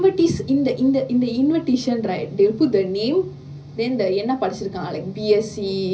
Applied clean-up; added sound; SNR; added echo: none; none; none; reverberation time 0.5 s.